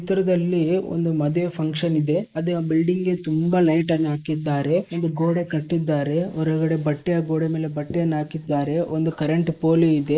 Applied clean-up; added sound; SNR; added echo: neural mask model Resemble Enhance denoiser.